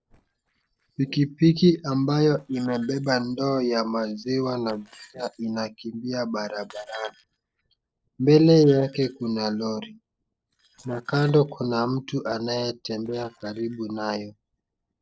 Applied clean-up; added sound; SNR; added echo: neural separator model SepFormer DNS4.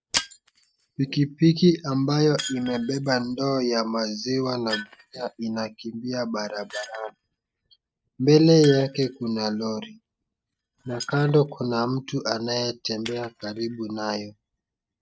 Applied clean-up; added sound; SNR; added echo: neural mask model RNNoise.